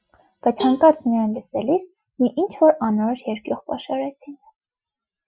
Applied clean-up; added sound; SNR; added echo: classical method Wiener filter.